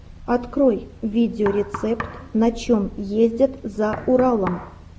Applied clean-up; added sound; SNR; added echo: none; Knock; 16 dB; none.